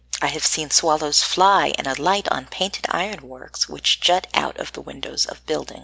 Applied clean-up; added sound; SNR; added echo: none; none; none; none.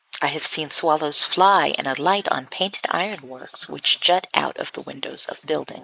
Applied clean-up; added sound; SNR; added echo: neural mask model Resemble Enhance denoiser.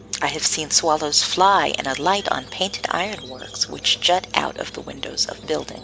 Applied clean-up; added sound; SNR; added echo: none; Squeak; 18 dB; none.